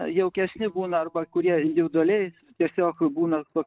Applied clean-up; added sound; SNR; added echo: neural mask model DeepFilterNet 3.